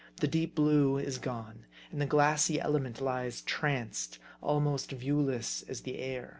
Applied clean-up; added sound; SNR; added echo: none; none; none; none.